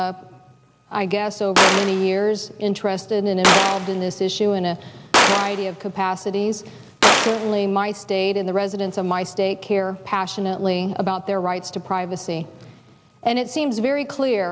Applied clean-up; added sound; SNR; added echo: none; Gunshot, gunfire; 0 dB; none.